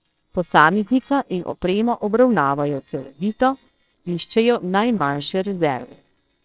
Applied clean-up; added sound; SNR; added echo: neural separator model SepFormer WHAMR!.